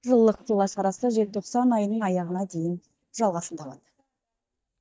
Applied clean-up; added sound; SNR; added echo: neural mask model DeepFilterNet 3.